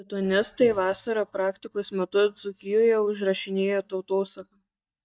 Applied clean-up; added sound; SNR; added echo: neural mask model DeepFilterNet 3.